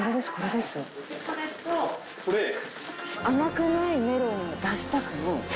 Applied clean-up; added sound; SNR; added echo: none; none; none; none.